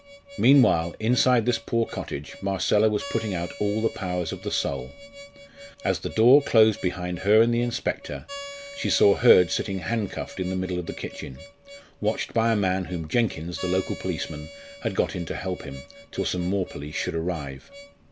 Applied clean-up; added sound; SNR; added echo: none; Harmonica; 18 dB; none.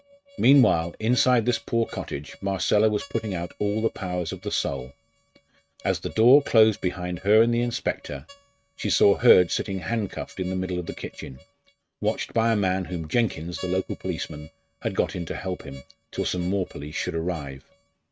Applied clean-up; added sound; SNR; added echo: neural mask model RNNoise.